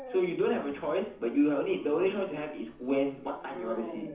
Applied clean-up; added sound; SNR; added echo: none; Dog; 15 dB; reverberation time 0.9 s.